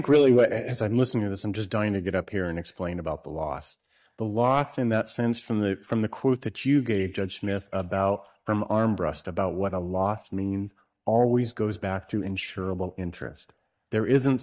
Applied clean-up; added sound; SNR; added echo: neural mask model DeepFilterNet 3.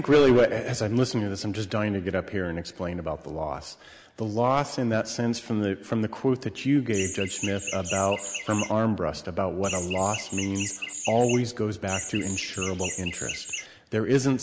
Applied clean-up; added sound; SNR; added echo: none; Chirp, tweet; 8 dB; none.